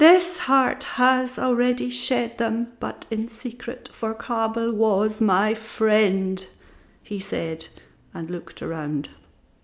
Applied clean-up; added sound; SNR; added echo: none; none; none; none.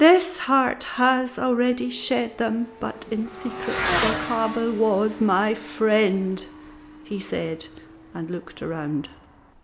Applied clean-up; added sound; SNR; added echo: none; Motorcycle / Accelerating, revving, vroom; 11 dB; none.